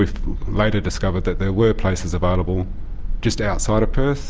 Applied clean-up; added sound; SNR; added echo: none; none; none; none.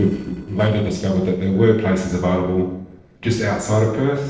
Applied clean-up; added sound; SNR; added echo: neural separator model SepFormer DNS4.